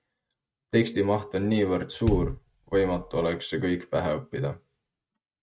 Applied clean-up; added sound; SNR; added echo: neural mask model RNNoise.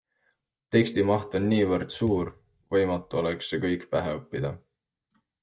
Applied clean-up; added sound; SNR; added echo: neural mask model DeepFilterNet 3.